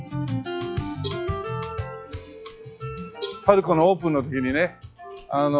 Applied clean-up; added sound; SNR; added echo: classical method log-MMSE.